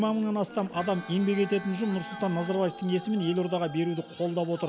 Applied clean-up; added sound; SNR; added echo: none; Bowed string instrument; 18 dB; none.